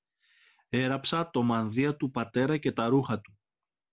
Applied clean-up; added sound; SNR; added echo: none; none; none; none.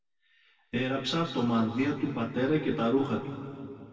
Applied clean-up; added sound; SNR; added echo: none; none; none; reverberation time 2.2 s.